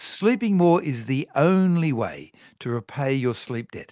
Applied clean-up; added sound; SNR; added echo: neural mask model Resemble Enhance denoiser.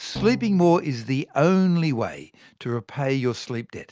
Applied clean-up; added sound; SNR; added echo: none; Drum; 14 dB; none.